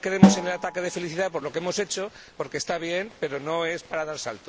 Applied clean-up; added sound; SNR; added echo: none; Snare drum; -3 dB; none.